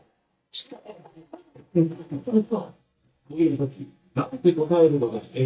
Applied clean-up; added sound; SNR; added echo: neural mask model DeepFilterNet 3.